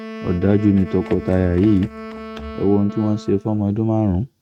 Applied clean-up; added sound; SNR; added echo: neural mask model RNNoise.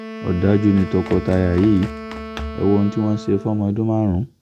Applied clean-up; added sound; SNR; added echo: none; Wind instrument, woodwind instrument + Run; 13 dB; none.